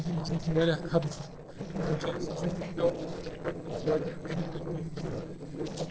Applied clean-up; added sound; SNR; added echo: neural separator model SepFormer DNS4.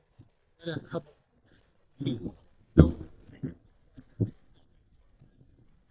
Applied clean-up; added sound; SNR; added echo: neural mask model DeepFilterNet 3.